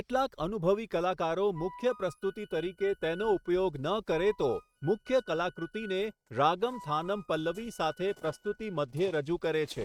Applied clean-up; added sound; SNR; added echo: neural mask model RNNoise.